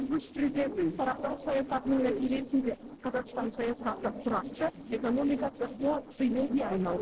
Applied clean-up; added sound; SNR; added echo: neural separator model SepFormer DNS4.